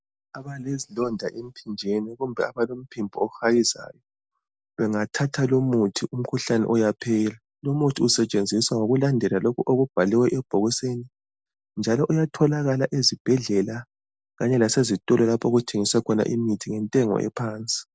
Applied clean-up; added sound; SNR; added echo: none; none; none; none.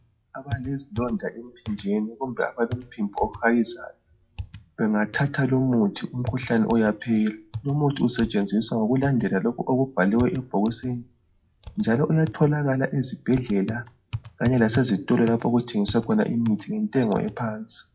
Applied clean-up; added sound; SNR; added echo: classical method WPE with log-MMSE.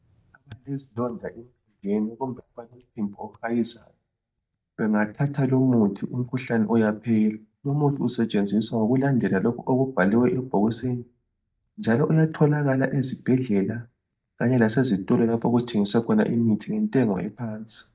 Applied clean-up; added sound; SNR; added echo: neural mask model DeepFilterNet 3.